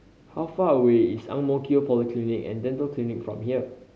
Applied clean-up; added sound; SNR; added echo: none; none; none; none.